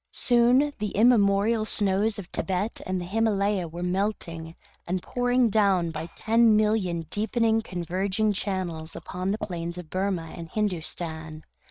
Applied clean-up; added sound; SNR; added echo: neural mask model RNNoise.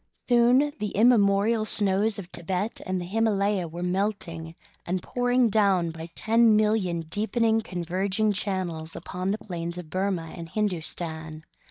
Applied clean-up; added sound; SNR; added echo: neural mask model DeepFilterNet 3.